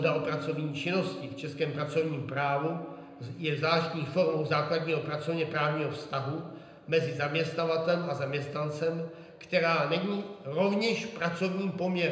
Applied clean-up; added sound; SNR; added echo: none; Piano; 20 dB; reverberation time 0.8 s.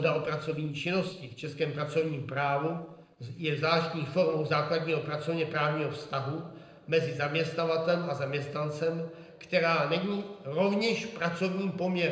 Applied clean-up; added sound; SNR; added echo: neural separator model SepFormer DNS4.